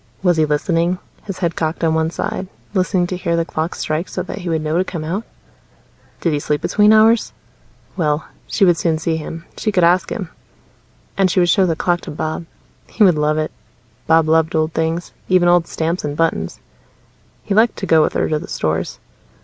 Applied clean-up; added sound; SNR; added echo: none; none; none; none.